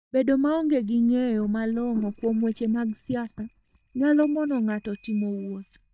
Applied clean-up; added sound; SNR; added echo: neural mask model DeepFilterNet 3.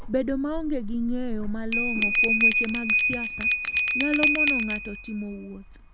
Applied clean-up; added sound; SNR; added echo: none; Bell; -4 dB; none.